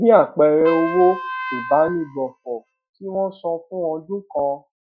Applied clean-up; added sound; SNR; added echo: classical method Wiener filter.